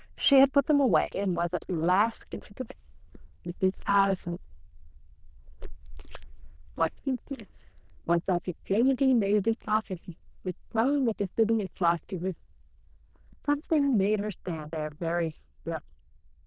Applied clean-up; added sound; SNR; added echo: neural diffusion model UNIVERSE++.